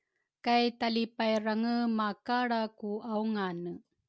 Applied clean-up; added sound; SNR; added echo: none; none; none; none.